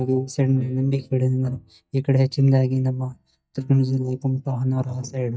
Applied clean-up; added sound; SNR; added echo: neural mask model DeepFilterNet 3.